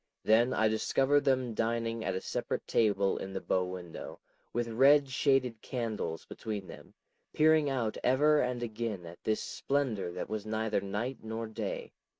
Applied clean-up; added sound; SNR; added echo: neural mask model Resemble Enhance denoiser.